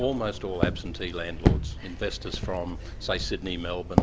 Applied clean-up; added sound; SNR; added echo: none; Walk, footsteps; -3 dB; none.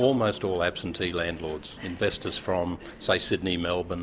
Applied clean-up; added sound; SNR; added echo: none; none; none; none.